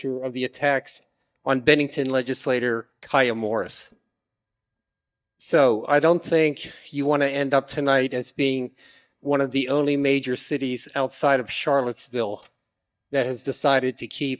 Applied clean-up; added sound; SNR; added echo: neural mask model DeepFilterNet 3.